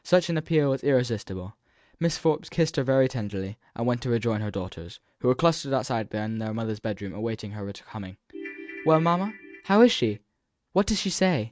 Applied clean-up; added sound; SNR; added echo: neural mask model RNNoise.